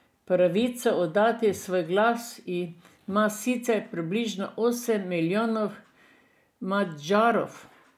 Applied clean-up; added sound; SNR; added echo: none; none; none; none.